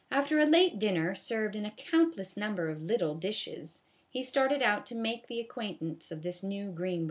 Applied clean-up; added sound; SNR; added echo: none; none; none; none.